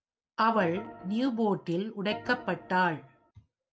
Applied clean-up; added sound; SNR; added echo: none; Organ; 15 dB; none.